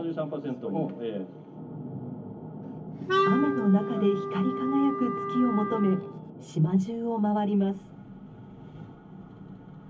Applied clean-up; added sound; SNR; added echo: none; Wind instrument, woodwind instrument; 2 dB; reverberation time 0.3 s.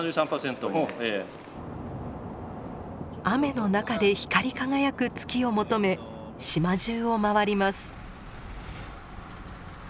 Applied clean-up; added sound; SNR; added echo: none; none; none; none.